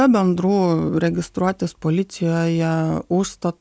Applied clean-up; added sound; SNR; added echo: none; none; none; none.